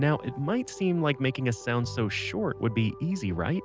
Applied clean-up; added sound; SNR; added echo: none; none; none; none.